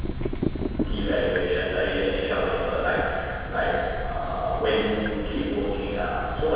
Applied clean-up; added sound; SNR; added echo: none; Drip / Water tap, faucet; 4 dB; reverberation time 1.9 s.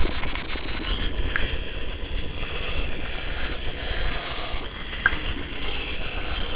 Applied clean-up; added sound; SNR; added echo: neural separator model SepFormer WHAMR!.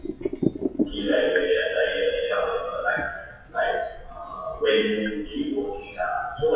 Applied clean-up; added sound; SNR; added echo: classical method WPE with log-MMSE.